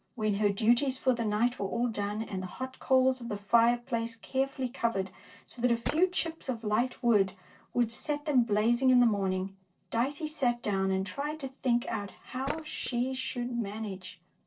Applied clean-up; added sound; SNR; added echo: neural separator model SepFormer DNS4.